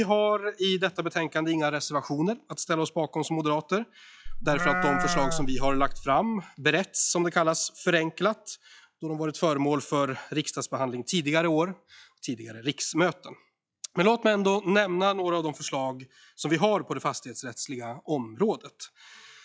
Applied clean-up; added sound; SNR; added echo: classical method log-MMSE.